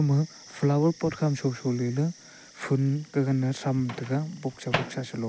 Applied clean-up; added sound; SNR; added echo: none; Microwave oven; 14 dB; none.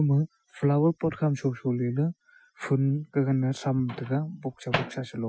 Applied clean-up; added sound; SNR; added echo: classical method Wiener filter.